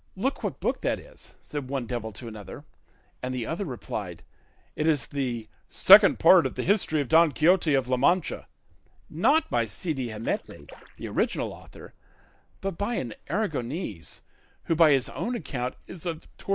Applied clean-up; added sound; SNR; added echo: neural mask model Resemble Enhance denoiser.